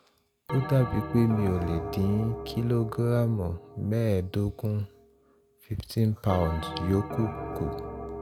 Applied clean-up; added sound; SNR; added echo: none; Bell; 10 dB; none.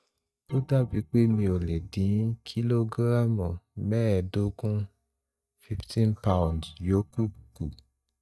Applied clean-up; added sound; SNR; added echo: neural mask model DeepFilterNet 3.